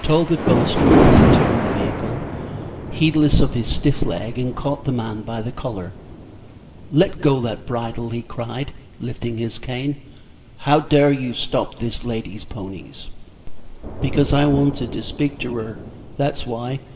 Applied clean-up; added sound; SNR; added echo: none; Thunder; 3 dB; reverberation time 2.9 s.